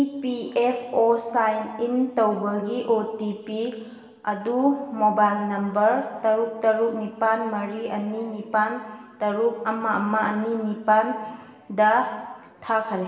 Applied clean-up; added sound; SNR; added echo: none; none; none; reverberation time 1.4 s.